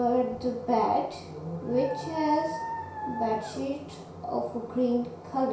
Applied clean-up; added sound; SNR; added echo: none; Dog; 8 dB; reverberation time 0.6 s.